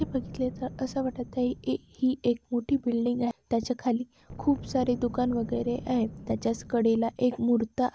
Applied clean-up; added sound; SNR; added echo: none; Boom; 16 dB; none.